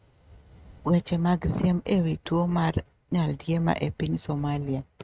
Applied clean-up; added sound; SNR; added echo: neural mask model RNNoise.